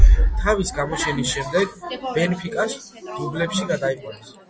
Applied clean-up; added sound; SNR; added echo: none; Bass drum; -2 dB; none.